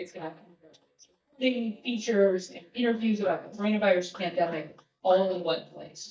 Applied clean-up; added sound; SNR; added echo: neural mask model DeepFilterNet 3.